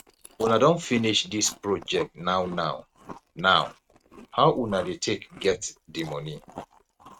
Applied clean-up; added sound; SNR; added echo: neural mask model RNNoise.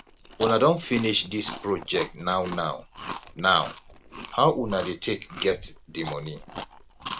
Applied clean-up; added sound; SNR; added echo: none; Chewing, mastication; 10 dB; none.